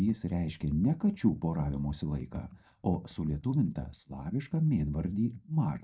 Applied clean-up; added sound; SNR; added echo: neural mask model DeepFilterNet 3.